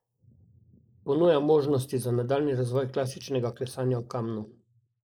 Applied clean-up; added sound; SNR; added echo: neural mask model Resemble Enhance denoiser.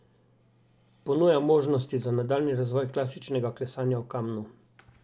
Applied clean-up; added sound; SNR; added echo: none; none; none; none.